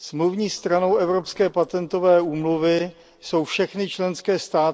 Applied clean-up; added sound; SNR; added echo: neural separator model SepFormer DNS4.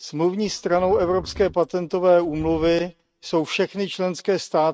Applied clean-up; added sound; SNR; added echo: neural mask model RNNoise.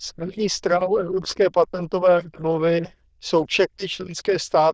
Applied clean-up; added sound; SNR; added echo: neural diffusion model UNIVERSE++.